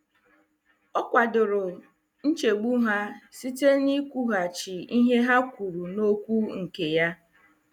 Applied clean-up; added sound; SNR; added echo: none; none; none; none.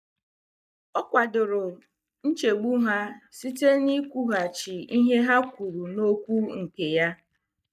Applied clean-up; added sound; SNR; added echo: neural mask model DeepFilterNet 3.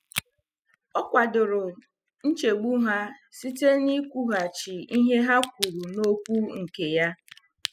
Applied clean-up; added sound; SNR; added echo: classical method spectral subtraction.